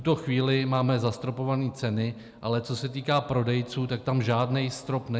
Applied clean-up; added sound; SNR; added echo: none; none; none; none.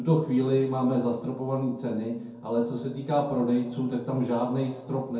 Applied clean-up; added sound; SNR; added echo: none; none; none; reverberation time 0.6 s.